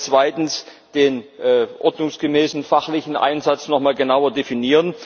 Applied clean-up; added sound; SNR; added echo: none; none; none; none.